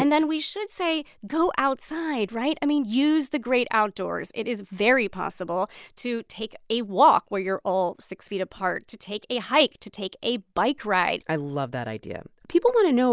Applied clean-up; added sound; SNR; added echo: none; none; none; none.